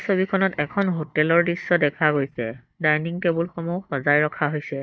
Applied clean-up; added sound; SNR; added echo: neural mask model DeepFilterNet 3.